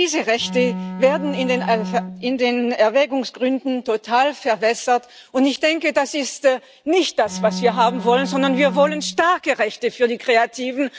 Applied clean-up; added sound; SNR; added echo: none; Bowed string instrument; 9 dB; none.